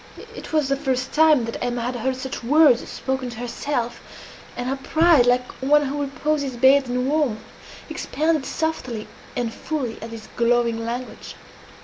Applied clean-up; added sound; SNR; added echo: none; none; none; none.